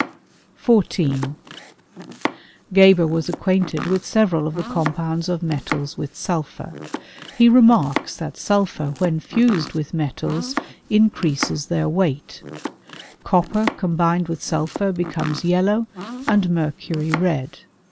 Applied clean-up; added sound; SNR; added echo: none; Domestic sounds, home sounds; 12 dB; none.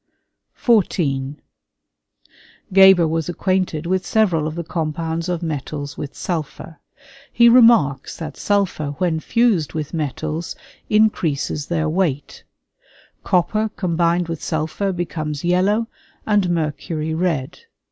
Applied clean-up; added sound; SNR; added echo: none; none; none; none.